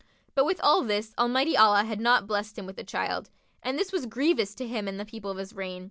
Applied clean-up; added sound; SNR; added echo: none; none; none; none.